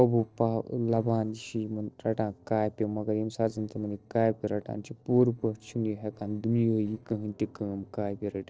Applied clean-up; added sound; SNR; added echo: neural separator model SepFormer DNS4.